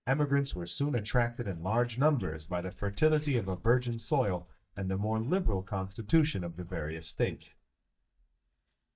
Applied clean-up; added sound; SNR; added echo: neural mask model DeepFilterNet 3.